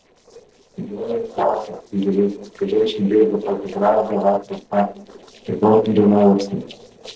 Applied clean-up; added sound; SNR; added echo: neural separator model SepFormer DNS4.